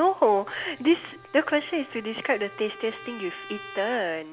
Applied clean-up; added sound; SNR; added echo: none; Trumpet; 18 dB; none.